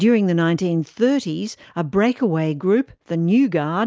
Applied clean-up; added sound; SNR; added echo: none; none; none; none.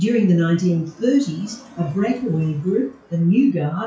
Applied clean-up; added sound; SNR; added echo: classical method WPE with log-MMSE.